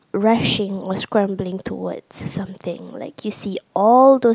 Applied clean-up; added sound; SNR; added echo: none; none; none; none.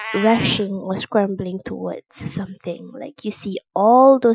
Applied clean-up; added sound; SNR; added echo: classical method Wiener filter.